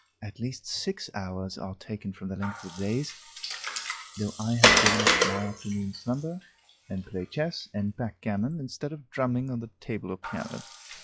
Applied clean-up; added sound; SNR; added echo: classical method log-MMSE.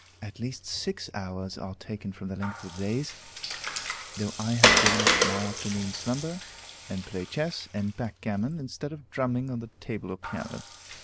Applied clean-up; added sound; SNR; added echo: none; Water; -1 dB; none.